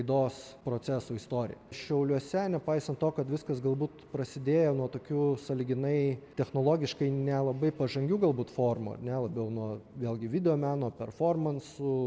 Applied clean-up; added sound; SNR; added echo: none; none; none; none.